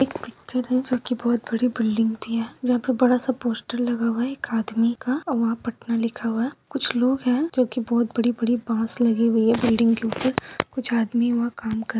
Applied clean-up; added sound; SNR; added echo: none; none; none; none.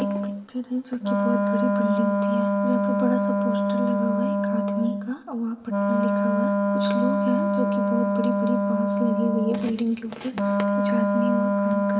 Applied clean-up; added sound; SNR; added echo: none; Wind instrument, woodwind instrument; -5 dB; reverberation time 1.8 s.